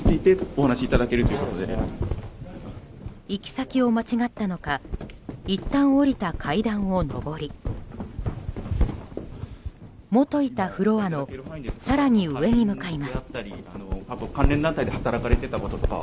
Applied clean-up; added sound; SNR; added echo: none; none; none; none.